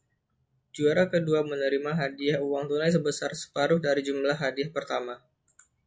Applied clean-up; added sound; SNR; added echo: none; none; none; none.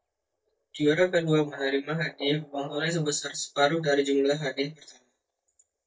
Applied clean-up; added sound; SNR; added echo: neural mask model DeepFilterNet 3.